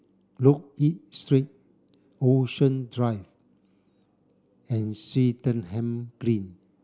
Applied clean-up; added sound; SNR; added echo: none; none; none; none.